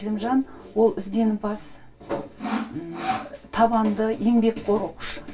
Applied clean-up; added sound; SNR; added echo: none; Sawing; 6 dB; reverberation time 0.2 s.